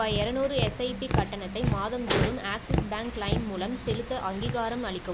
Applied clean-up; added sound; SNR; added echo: none; Tap; 0 dB; none.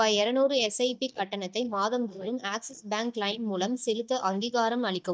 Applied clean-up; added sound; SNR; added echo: neural mask model DeepFilterNet 3.